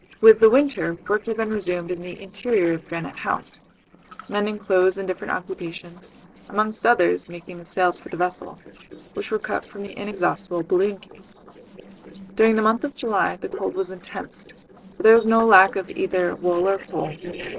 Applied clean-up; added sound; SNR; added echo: neural separator model SepFormer DNS4.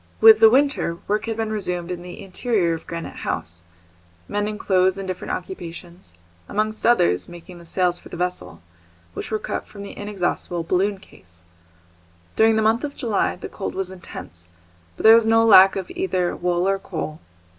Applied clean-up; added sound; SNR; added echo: none; none; none; none.